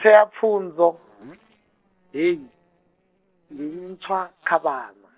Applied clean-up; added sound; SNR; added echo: neural separator model SepFormer DNS4.